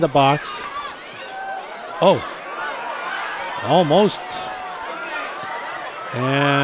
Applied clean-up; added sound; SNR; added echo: none; none; none; none.